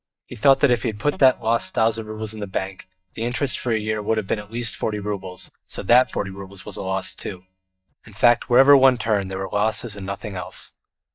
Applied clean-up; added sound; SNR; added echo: neural mask model DeepFilterNet 3.